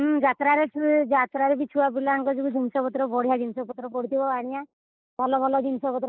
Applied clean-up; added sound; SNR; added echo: neural mask model Resemble Enhance denoiser.